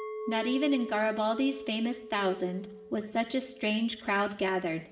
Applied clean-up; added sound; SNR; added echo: none; Chink, clink; 12 dB; reverberation time 1.5 s.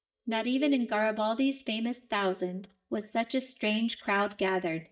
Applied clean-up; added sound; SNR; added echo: neural mask model DeepFilterNet 3.